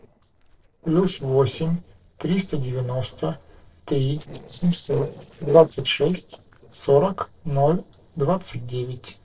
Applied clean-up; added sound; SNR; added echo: neural separator model SepFormer DNS4.